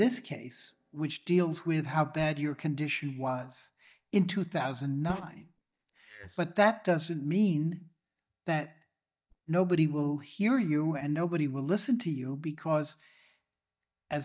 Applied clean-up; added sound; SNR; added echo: neural mask model DeepFilterNet 3.